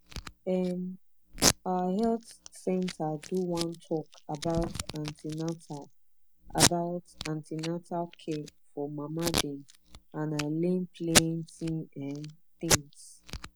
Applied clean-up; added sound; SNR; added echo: none; Packing tape, duct tape; 1 dB; none.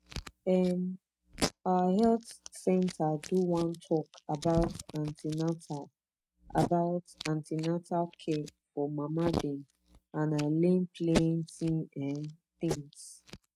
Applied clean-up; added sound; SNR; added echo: neural mask model RNNoise.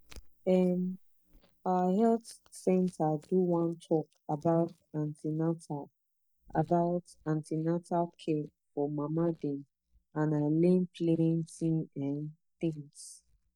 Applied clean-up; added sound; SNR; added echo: neural mask model DeepFilterNet 3.